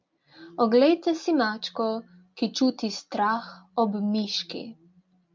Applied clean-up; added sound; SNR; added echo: none; none; none; none.